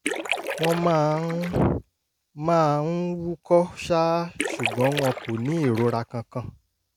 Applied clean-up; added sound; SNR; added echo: none; Splash, splatter; 7 dB; none.